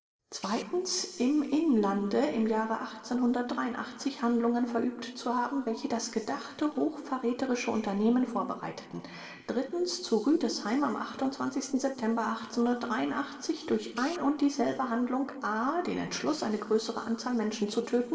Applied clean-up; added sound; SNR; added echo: neural separator model SepFormer DNS4.